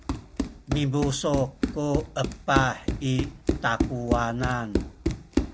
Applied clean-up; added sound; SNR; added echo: none; Run; 2 dB; none.